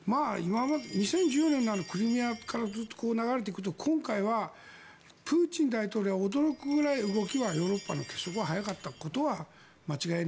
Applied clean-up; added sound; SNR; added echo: none; Chime; 17 dB; none.